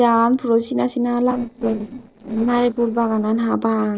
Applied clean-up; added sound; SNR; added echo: neural separator model SepFormer DNS4.